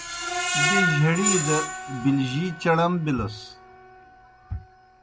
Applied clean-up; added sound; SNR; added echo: none; Screech; 3 dB; none.